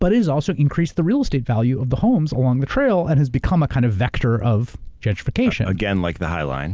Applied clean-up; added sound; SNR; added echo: none; none; none; none.